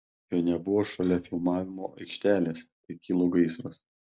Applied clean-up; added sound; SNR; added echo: neural mask model Resemble Enhance denoiser.